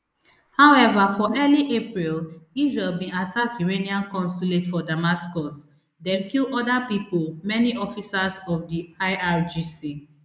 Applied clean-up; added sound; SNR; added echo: neural mask model Resemble Enhance denoiser.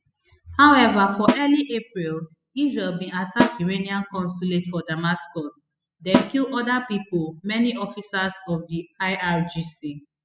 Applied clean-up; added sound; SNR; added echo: classical method spectral subtraction.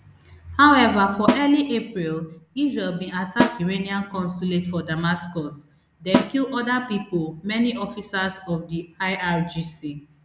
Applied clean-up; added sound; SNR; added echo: none; Snare drum; 3 dB; none.